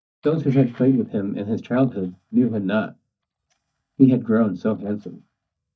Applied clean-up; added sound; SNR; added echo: neural mask model DeepFilterNet 3.